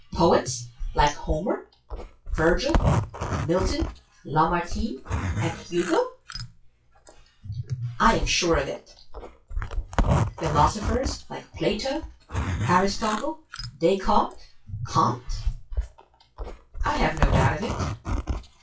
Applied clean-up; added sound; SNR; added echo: classical method WPE with log-MMSE.